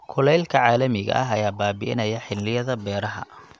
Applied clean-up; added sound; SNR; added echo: none; none; none; none.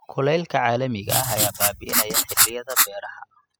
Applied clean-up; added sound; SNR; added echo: classical method spectral subtraction.